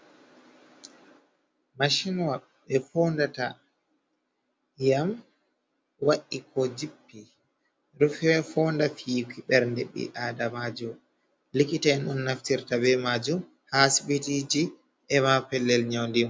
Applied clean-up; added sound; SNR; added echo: none; none; none; none.